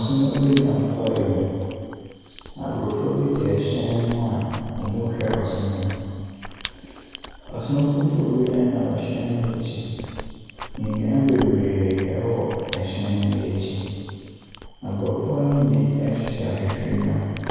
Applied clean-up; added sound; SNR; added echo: none; Chewing, mastication; 14 dB; reverberation time 2.2 s.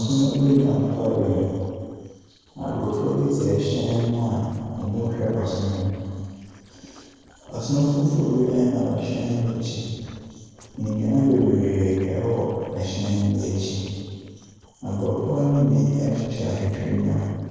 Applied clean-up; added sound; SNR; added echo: neural separator model SepFormer DNS4.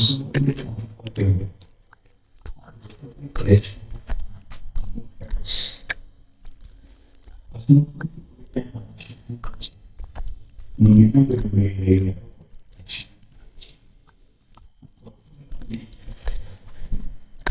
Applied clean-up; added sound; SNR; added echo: neural mask model DeepFilterNet 3.